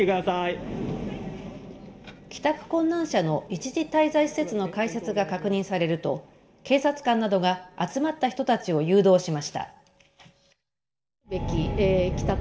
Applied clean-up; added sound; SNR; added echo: none; none; none; reverberation time 0.5 s.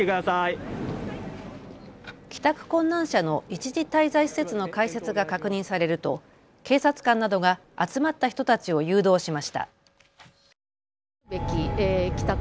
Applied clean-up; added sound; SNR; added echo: none; none; none; none.